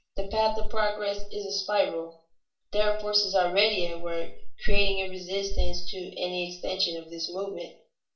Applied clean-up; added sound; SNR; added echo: none; none; none; reverberation time 0.4 s.